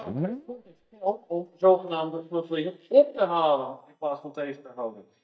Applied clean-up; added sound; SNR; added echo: neural mask model DeepFilterNet 3.